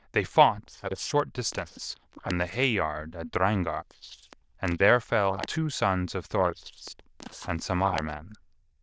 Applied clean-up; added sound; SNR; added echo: neural diffusion model UNIVERSE++.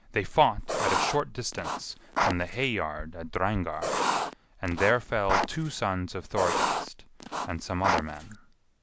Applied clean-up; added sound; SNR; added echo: none; Writing; 1 dB; none.